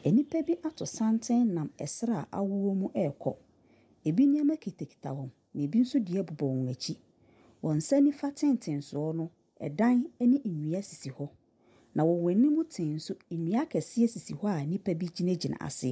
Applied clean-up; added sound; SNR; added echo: none; none; none; none.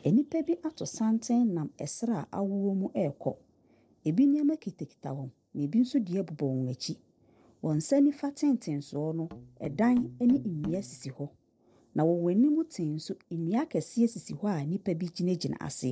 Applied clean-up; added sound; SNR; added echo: neural separator model SepFormer DNS4.